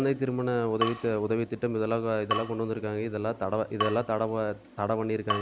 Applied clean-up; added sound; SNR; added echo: none; Drip / Water tap, faucet; 9 dB; none.